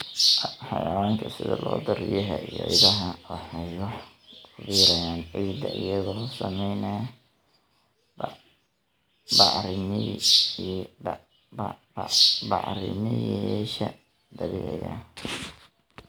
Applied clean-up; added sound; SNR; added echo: none; none; none; none.